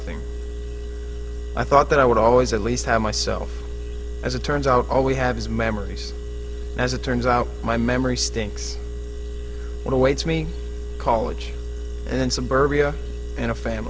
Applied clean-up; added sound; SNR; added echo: none; Engine; 6 dB; none.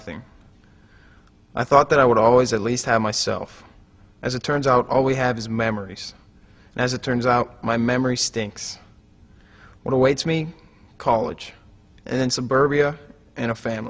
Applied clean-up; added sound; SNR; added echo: none; none; none; none.